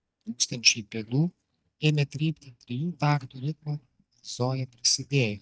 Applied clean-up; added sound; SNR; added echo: neural mask model DeepFilterNet 3.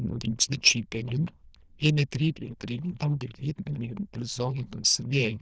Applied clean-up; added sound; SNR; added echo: neural diffusion model UNIVERSE++.